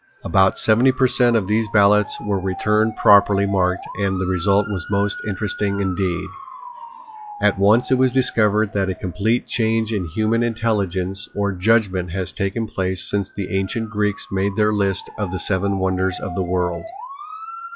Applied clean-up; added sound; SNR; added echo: classical method log-MMSE.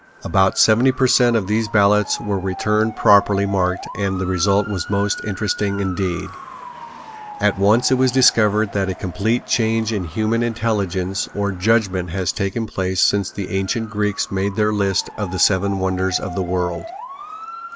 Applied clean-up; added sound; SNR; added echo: none; Motor vehicle (road) / Siren; 16 dB; none.